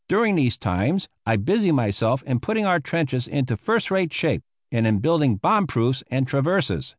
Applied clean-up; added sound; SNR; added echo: none; none; none; none.